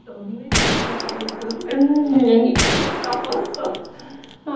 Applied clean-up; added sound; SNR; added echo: none; Gunshot, gunfire; 3 dB; reverberation time 1.3 s.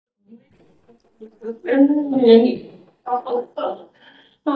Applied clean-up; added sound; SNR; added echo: neural mask model DeepFilterNet 3.